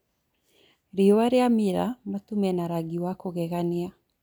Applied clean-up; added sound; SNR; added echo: none; none; none; none.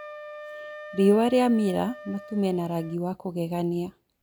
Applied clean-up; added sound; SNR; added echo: none; Wind instrument, woodwind instrument; 17 dB; none.